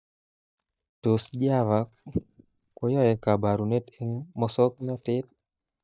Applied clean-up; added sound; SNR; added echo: neural mask model DeepFilterNet 3.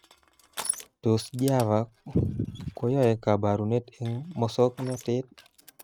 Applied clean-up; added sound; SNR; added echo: neural mask model RNNoise.